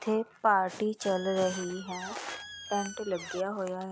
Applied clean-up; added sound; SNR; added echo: none; Squeak; 12 dB; none.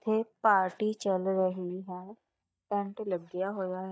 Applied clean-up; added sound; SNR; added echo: neural mask model DeepFilterNet 3.